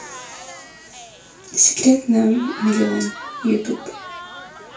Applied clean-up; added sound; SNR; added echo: none; Crowd / Cheering; 15 dB; reverberation time 0.2 s.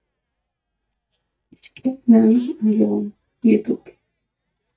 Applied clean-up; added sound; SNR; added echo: neural mask model DeepFilterNet 3.